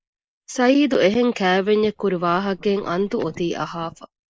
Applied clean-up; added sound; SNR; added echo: neural mask model Resemble Enhance denoiser.